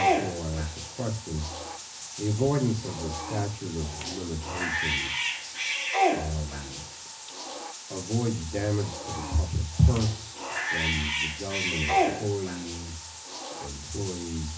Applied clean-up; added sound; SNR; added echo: none; Bathtub (filling or washing) / Cat; 1 dB; reverberation time 0.4 s.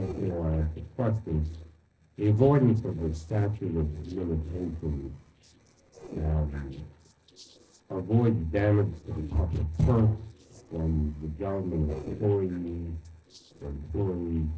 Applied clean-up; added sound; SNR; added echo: neural separator model SepFormer DNS4.